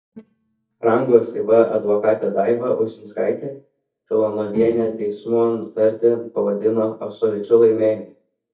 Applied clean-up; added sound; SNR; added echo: neural mask model DeepFilterNet 3.